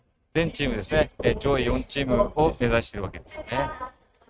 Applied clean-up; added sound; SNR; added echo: neural mask model RNNoise.